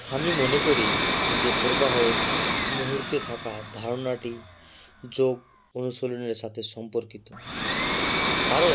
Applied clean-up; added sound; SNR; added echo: none; Domestic sounds, home sounds; -1 dB; none.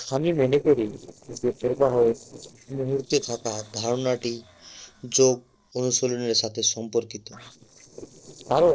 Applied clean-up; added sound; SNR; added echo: neural separator model SepFormer DNS4.